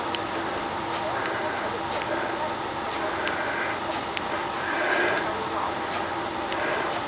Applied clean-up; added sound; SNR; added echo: none; none; none; none.